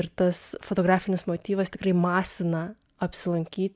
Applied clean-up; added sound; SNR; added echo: none; none; none; none.